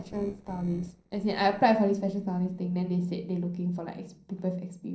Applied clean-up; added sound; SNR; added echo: neural separator model SepFormer DNS4.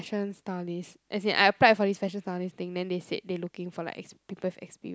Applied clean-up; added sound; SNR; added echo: none; none; none; none.